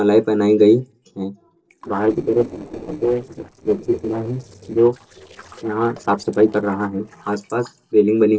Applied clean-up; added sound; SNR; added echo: neural separator model SepFormer DNS4.